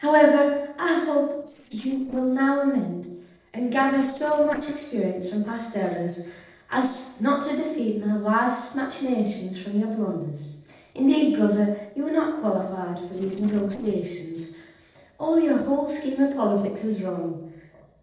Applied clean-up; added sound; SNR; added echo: neural separator model SepFormer DNS4.